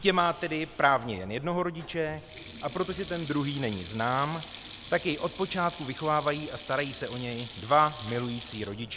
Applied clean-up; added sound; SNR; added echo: none; Sink (filling or washing); 12 dB; none.